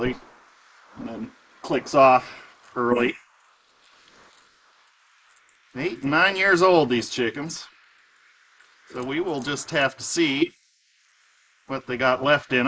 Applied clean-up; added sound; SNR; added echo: neural mask model Resemble Enhance denoiser.